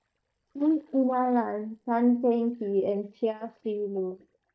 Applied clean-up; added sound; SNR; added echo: neural mask model DeepFilterNet 3.